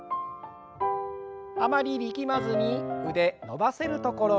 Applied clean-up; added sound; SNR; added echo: none; none; none; none.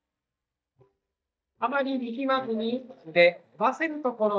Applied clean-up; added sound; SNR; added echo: neural mask model DeepFilterNet 3.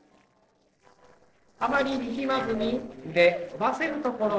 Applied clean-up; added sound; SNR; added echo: neural separator model SepFormer DNS4.